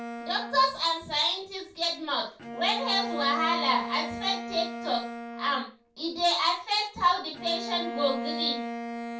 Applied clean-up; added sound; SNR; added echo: none; Bowed string instrument; 8 dB; reverberation time 0.3 s.